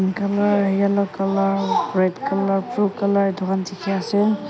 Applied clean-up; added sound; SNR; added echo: none; none; none; none.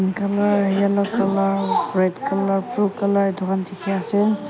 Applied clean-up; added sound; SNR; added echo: none; Cough; 9 dB; none.